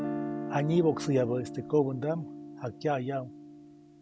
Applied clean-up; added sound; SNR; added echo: none; Guitar; 8 dB; none.